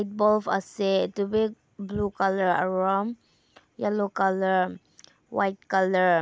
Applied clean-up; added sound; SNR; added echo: none; none; none; none.